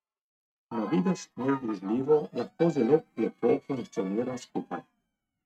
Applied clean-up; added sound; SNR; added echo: neural mask model RNNoise.